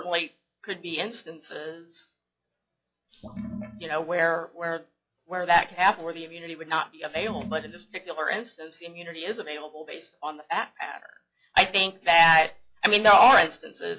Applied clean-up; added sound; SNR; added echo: classical method log-MMSE.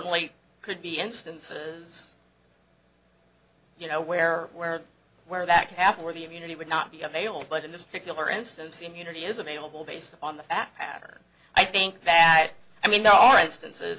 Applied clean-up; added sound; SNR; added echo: none; none; none; none.